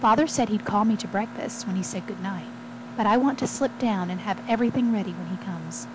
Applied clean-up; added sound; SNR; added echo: none; Mechanisms; 13 dB; none.